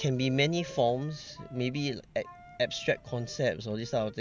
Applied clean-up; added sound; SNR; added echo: none; Wind instrument, woodwind instrument; 20 dB; none.